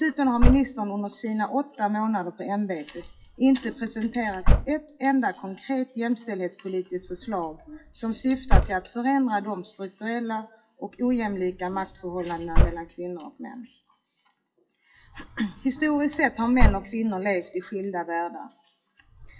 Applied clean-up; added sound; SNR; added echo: classical method WPE with log-MMSE.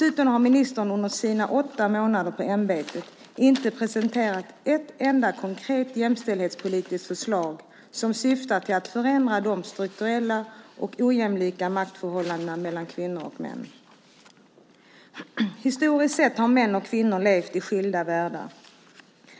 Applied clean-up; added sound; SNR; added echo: none; none; none; none.